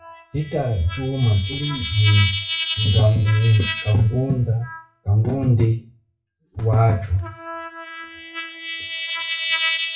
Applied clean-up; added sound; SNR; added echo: classical method WPE with log-MMSE.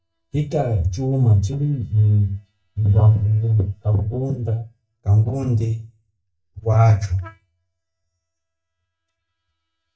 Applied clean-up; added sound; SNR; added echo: neural mask model DeepFilterNet 3.